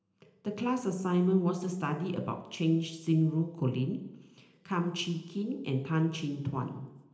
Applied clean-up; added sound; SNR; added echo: none; none; none; reverberation time 0.8 s.